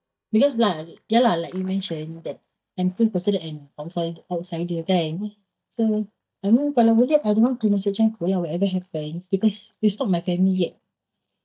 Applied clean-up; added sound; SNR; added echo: neural mask model DeepFilterNet 3.